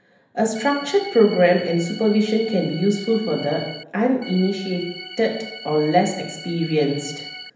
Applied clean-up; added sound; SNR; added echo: none; Organ; 15 dB; reverberation time 0.8 s.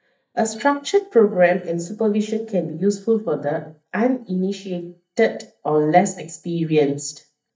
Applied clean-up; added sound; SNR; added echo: neural mask model DeepFilterNet 3.